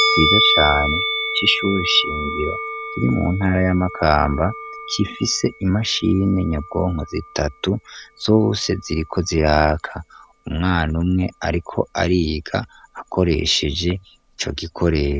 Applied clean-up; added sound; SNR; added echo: none; Musical instrument; 7 dB; none.